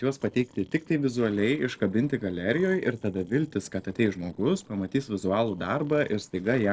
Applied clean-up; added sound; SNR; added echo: neural separator model SepFormer DNS4.